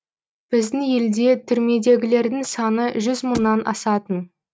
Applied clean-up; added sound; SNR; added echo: neural mask model RNNoise.